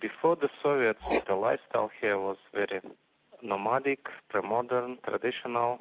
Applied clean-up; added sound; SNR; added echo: none; Writing; 12 dB; none.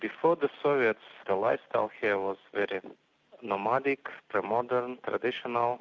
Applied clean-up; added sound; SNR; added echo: none; none; none; none.